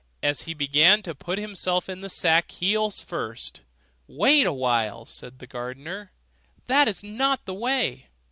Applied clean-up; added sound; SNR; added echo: none; none; none; none.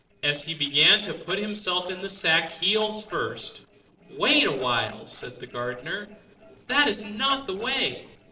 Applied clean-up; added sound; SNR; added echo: neural separator model SepFormer DNS4.